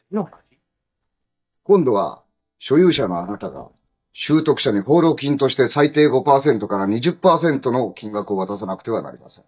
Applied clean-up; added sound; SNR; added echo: neural mask model DeepFilterNet 3.